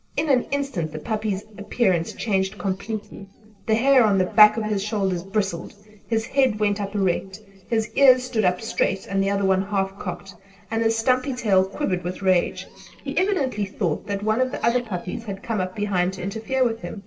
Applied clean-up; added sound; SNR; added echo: neural separator model SepFormer DNS4.